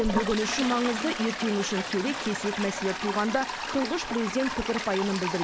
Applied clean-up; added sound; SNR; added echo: none; Toilet flush; 4 dB; none.